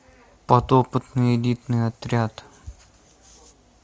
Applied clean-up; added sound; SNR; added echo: none; none; none; none.